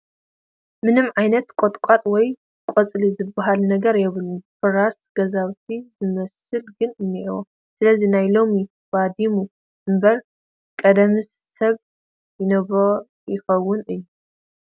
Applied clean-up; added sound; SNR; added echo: none; none; none; none.